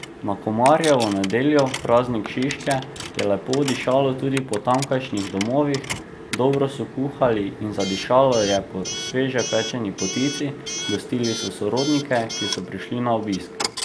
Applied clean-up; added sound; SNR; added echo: none; Coin (dropping) / Alarm; 10 dB; none.